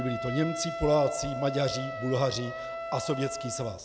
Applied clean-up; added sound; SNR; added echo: none; Wind instrument, woodwind instrument; 7 dB; none.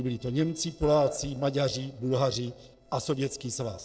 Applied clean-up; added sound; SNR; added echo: neural separator model SepFormer DNS4.